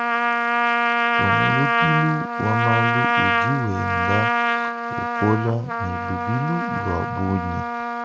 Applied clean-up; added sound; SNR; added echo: none; Trumpet; -4 dB; none.